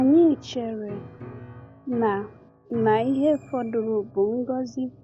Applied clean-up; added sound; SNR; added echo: none; Piano; 17 dB; none.